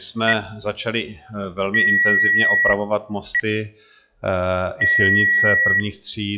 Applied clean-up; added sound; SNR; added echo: classical method log-MMSE.